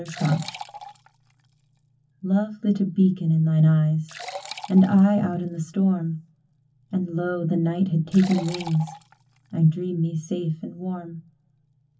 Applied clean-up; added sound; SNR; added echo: none; Liquid; 19 dB; reverberation time 0.3 s.